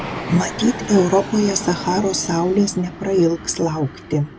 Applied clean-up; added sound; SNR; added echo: none; Fixed-wing aircraft, airplane; 11 dB; none.